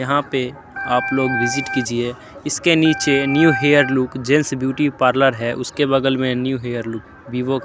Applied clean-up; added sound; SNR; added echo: none; Organ; 6 dB; none.